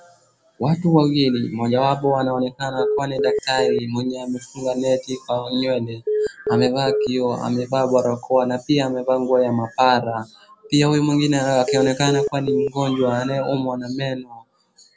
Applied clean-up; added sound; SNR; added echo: none; Telephone; 3 dB; none.